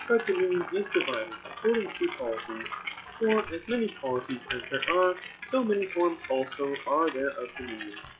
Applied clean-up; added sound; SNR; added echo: classical method log-MMSE.